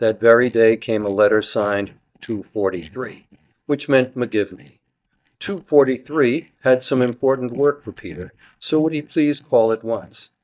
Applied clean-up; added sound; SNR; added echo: neural mask model DeepFilterNet 3.